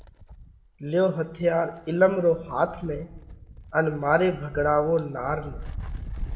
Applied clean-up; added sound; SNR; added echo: none; Wind; 13 dB; reverberation time 0.8 s.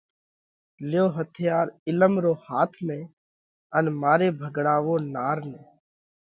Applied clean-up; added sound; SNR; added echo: none; none; none; none.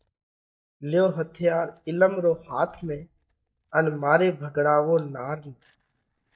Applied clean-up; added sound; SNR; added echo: neural mask model DeepFilterNet 3.